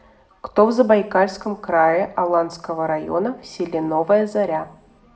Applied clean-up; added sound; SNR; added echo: none; none; none; reverberation time 0.6 s.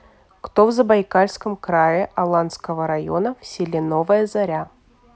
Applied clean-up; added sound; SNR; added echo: none; none; none; none.